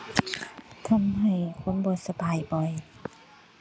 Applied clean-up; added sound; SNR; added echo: none; none; none; none.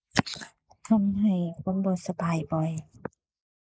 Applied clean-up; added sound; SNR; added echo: neural mask model Resemble Enhance denoiser.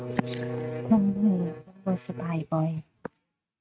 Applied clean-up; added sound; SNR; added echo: neural mask model RNNoise.